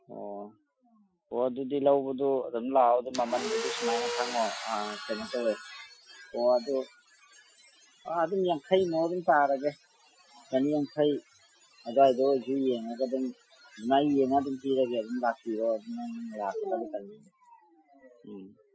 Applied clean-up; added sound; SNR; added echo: classical method Wiener filter.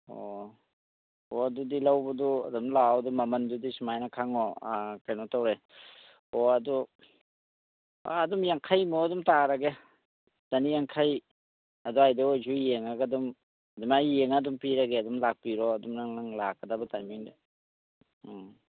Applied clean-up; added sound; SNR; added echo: none; none; none; none.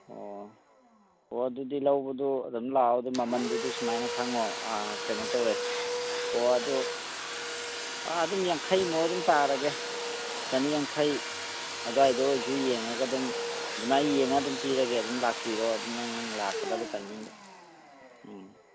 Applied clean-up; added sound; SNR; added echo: none; Domestic sounds, home sounds; 5 dB; none.